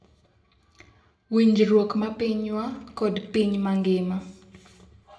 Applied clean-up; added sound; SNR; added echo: none; none; none; reverberation time 0.5 s.